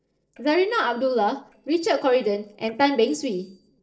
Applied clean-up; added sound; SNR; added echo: neural separator model SepFormer DNS4.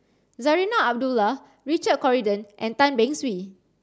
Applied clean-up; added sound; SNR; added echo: none; none; none; none.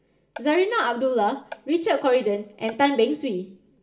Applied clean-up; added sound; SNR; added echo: none; Marimba, xylophone; 16 dB; reverberation time 0.4 s.